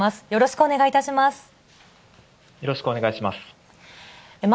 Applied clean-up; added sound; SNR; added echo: none; none; none; none.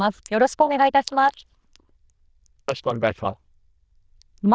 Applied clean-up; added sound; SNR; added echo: neural diffusion model UNIVERSE++.